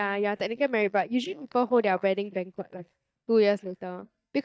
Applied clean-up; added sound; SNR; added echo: neural mask model DeepFilterNet 3.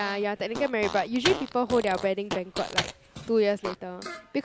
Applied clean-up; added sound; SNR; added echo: none; Fart + Microwave oven; 8 dB; none.